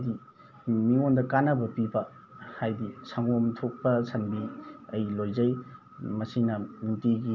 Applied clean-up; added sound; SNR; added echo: none; none; none; none.